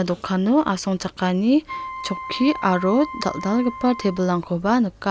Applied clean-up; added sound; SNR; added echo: none; Wind instrument, woodwind instrument; 13 dB; none.